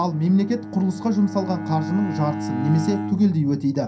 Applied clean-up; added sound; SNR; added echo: none; Bowed string instrument; 9 dB; reverberation time 0.3 s.